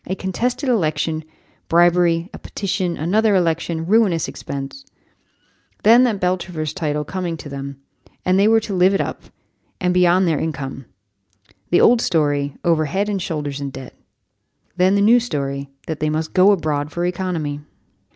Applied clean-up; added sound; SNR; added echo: none; none; none; none.